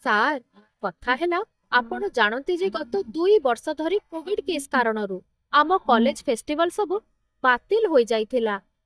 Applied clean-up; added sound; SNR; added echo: neural mask model DeepFilterNet 3.